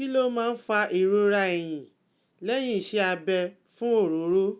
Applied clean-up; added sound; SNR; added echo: none; none; none; none.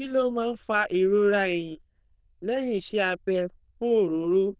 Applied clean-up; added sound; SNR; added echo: neural diffusion model UNIVERSE++.